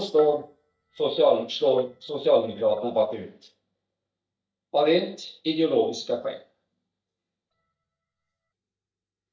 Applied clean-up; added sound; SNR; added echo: neural mask model DeepFilterNet 3.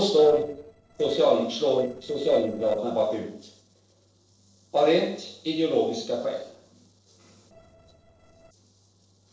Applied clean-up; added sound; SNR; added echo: neural separator model SepFormer DNS4.